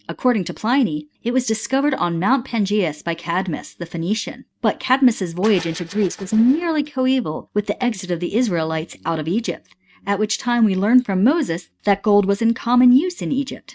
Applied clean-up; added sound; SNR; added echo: neural mask model RNNoise.